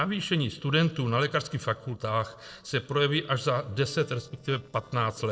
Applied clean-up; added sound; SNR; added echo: neural separator model SepFormer DNS4.